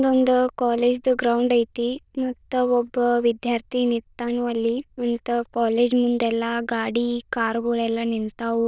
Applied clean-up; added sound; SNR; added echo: neural diffusion model UNIVERSE++.